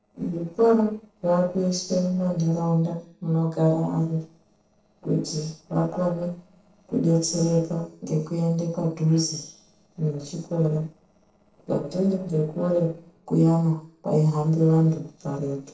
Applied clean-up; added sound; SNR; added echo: neural separator model SepFormer DNS4.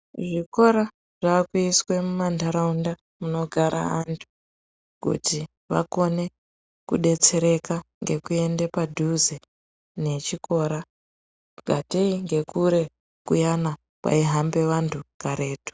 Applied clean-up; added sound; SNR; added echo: none; none; none; none.